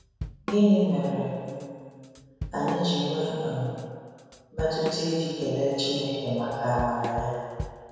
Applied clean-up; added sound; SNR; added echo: none; Drum / Drum kit; 13 dB; reverberation time 1.8 s.